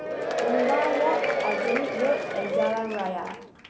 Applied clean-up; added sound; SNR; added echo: none; Applause / Crowd / Cheering; -2 dB; none.